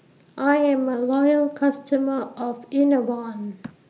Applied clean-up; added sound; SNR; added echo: none; none; none; none.